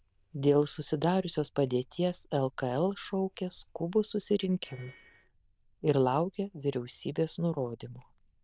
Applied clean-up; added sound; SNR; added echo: neural diffusion model UNIVERSE++.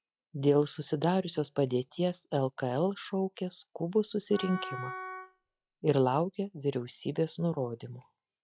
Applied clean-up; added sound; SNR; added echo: classical method log-MMSE.